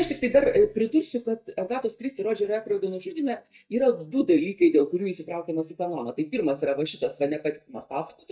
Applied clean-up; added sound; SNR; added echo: neural mask model DeepFilterNet 3.